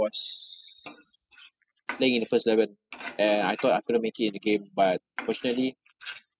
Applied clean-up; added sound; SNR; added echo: classical method spectral subtraction.